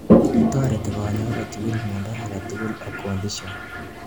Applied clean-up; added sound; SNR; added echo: none; Toilet flush; -5 dB; none.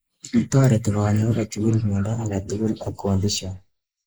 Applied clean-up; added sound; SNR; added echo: neural mask model Resemble Enhance denoiser.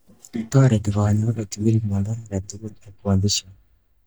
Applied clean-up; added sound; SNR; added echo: neural mask model DeepFilterNet 3.